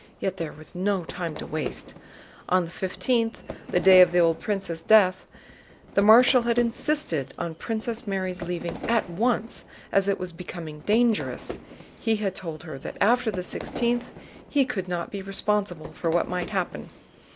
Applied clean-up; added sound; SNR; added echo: none; Fire / Fireworks; 16 dB; none.